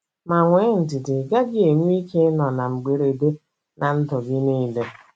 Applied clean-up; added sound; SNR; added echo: none; none; none; none.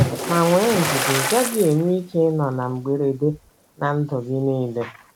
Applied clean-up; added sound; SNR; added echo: none; Splash, splatter; 7 dB; none.